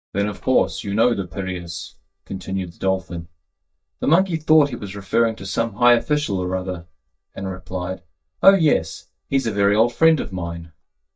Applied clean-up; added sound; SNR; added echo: neural mask model DeepFilterNet 3.